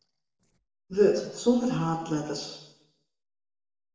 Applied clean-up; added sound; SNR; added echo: neural separator model SepFormer DNS4.